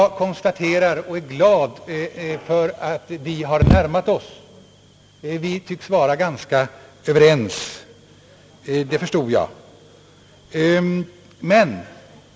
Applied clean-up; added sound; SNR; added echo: none; Fart; 20 dB; none.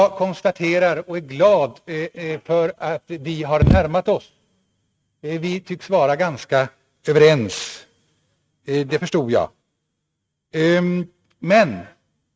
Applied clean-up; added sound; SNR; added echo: neural mask model RNNoise.